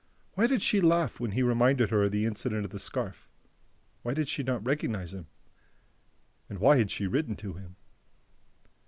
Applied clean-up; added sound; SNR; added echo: none; none; none; none.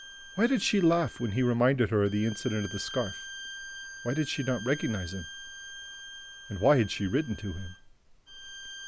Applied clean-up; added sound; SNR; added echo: none; Bowed string instrument; 14 dB; none.